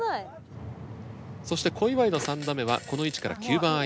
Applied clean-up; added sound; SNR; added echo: none; Fart; 19 dB; none.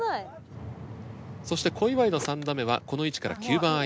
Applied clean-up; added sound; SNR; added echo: none; none; none; none.